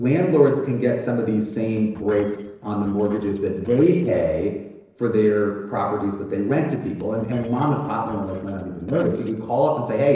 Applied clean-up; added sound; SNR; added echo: neural separator model SepFormer DNS4.